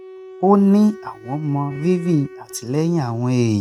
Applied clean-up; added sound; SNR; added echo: neural mask model RNNoise.